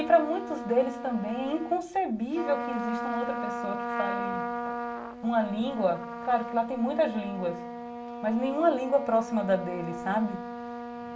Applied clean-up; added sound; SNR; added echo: none; Trumpet; 7 dB; reverberation time 0.2 s.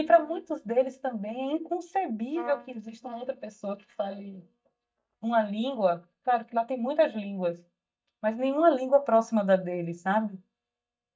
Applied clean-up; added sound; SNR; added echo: neural mask model DeepFilterNet 3.